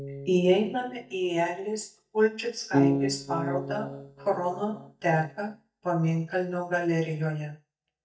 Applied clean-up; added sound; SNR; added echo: neural mask model DeepFilterNet 3.